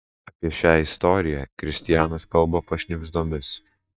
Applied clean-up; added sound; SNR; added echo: neural mask model DeepFilterNet 3.